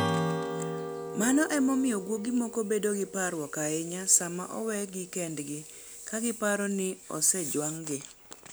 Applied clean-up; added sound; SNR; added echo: none; Strum; 8 dB; none.